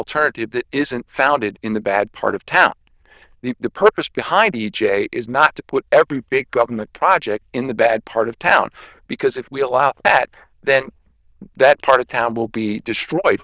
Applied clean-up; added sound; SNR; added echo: neural diffusion model UNIVERSE++.